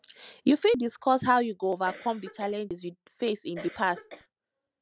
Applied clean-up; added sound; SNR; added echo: none; Cough; 16 dB; none.